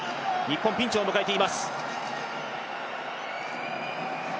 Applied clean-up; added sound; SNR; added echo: none; none; none; none.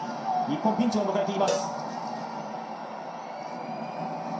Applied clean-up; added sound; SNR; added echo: none; Cowbell; 8 dB; reverberation time 0.5 s.